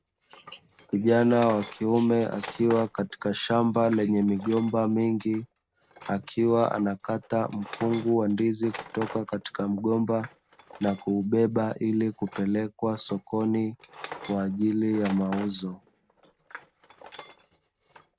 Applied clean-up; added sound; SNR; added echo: none; Tools; 18 dB; none.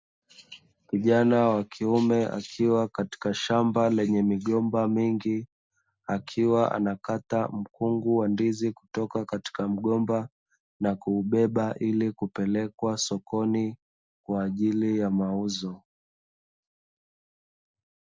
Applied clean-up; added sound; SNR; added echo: none; none; none; none.